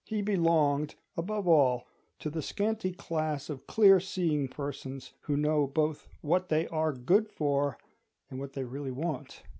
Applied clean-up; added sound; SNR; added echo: none; none; none; none.